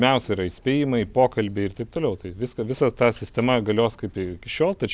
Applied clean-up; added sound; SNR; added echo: none; none; none; none.